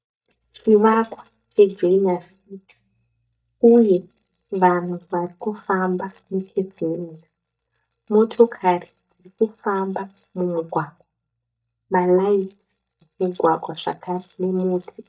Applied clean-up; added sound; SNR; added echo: neural mask model DeepFilterNet 3.